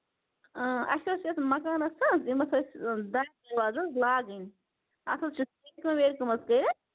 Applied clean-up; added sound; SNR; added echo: none; none; none; none.